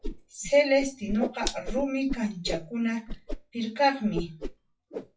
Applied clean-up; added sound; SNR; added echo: classical method WPE with log-MMSE.